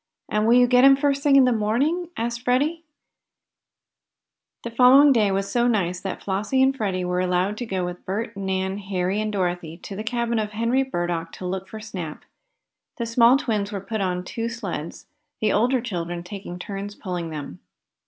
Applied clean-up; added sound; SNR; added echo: none; none; none; none.